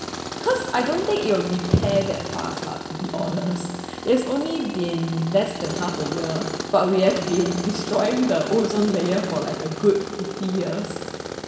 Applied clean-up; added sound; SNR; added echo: none; Tools; 8 dB; reverberation time 1.9 s.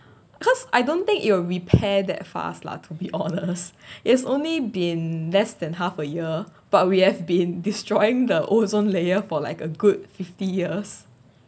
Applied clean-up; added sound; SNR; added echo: none; none; none; none.